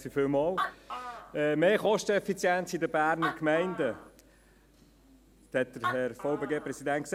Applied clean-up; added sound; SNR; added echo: none; Animal; 11 dB; none.